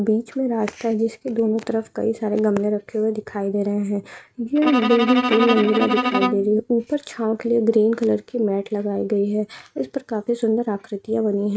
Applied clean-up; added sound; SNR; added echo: neural mask model RNNoise.